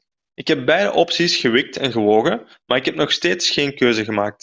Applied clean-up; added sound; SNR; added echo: none; none; none; none.